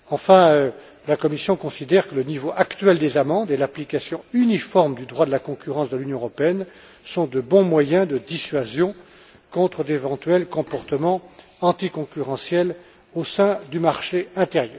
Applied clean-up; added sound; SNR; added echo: none; none; none; none.